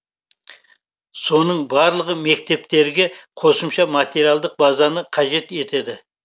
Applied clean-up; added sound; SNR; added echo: none; none; none; none.